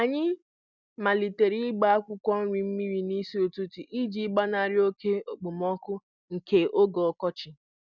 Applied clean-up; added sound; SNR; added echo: none; none; none; none.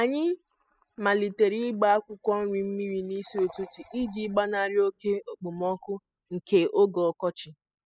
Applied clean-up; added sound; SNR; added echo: classical method spectral subtraction.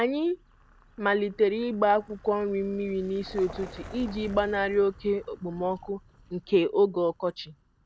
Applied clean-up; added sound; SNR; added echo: none; Vehicle; 20 dB; none.